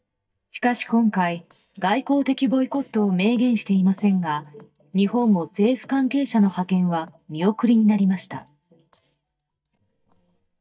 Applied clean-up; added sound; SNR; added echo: neural mask model DeepFilterNet 3.